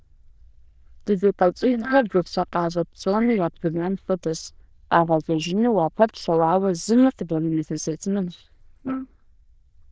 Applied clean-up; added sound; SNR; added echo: neural diffusion model UNIVERSE++.